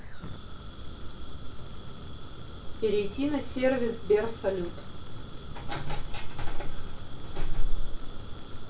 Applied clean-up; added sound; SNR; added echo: none; Fire; 16 dB; reverberation time 0.2 s.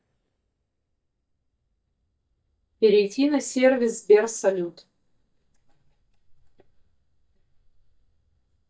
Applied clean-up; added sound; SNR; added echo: neural mask model DeepFilterNet 3.